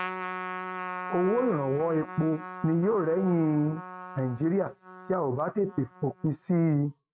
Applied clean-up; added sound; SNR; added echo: neural mask model RNNoise.